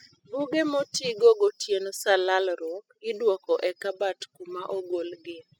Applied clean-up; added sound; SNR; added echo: classical method spectral subtraction.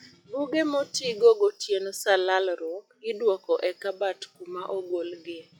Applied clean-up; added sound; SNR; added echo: classical method log-MMSE.